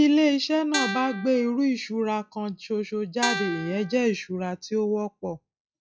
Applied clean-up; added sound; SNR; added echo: classical method log-MMSE.